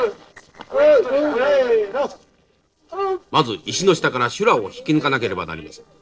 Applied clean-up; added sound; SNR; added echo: neural separator model SepFormer DNS4.